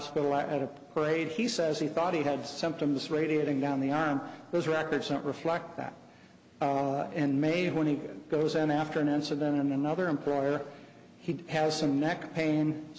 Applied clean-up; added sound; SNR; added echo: none; none; none; none.